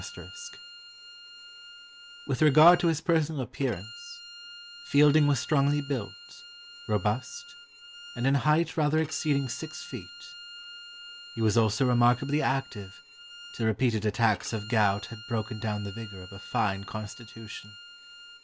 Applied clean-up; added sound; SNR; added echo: none; Bowed string instrument; 17 dB; none.